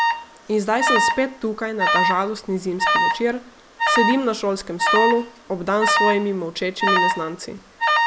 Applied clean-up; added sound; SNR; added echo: none; Alarm; -2 dB; none.